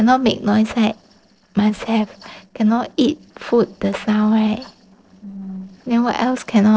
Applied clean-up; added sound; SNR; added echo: neural separator model SepFormer DNS4.